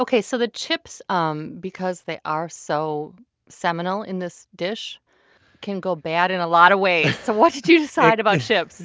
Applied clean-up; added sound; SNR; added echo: none; none; none; none.